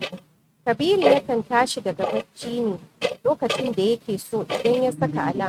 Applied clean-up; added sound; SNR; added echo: neural mask model RNNoise.